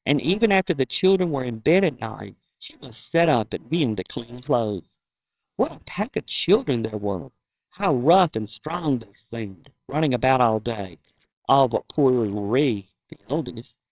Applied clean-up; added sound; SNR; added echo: neural separator model SepFormer WHAMR!.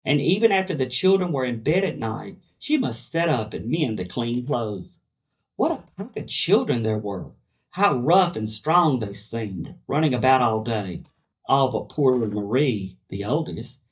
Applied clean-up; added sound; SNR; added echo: neural mask model DeepFilterNet 3.